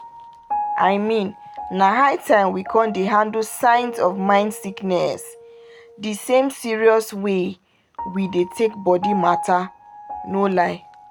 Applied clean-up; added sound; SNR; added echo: none; Piano; 12 dB; none.